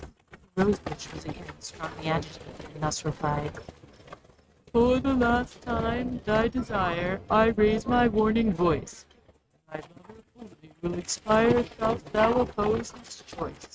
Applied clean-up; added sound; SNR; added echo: neural mask model RNNoise.